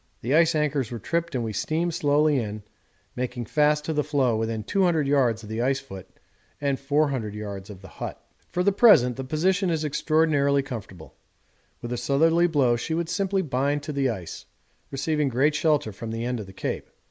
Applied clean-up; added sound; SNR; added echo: none; none; none; none.